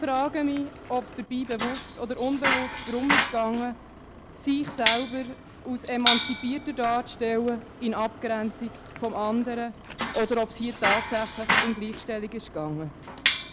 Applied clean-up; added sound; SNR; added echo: none; Bicycle; 1 dB; none.